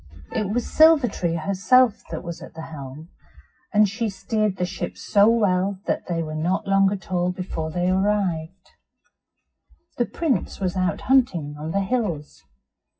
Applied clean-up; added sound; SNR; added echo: classical method WPE with log-MMSE.